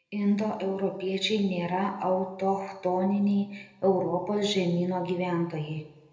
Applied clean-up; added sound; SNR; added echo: none; none; none; reverberation time 0.8 s.